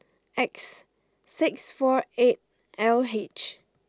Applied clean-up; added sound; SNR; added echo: none; none; none; none.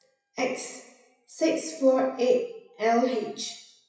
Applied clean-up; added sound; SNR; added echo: classical method WPE with log-MMSE.